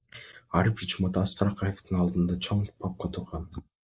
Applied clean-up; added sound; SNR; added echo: neural mask model Resemble Enhance denoiser.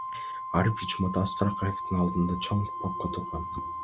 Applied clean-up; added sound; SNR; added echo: none; Organ; 7 dB; none.